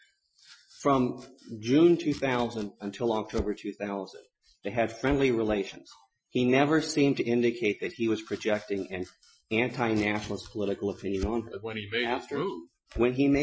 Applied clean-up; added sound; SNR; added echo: classical method Wiener filter.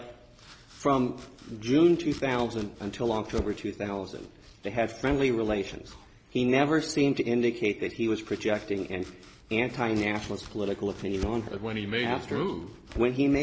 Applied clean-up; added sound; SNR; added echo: none; Domestic sounds, home sounds; 17 dB; none.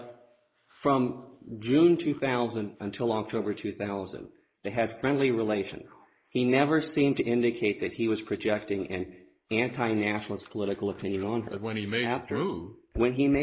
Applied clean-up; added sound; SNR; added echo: neural mask model Resemble Enhance denoiser.